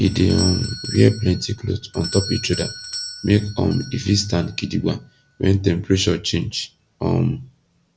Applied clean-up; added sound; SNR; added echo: none; Doorbell; 14 dB; none.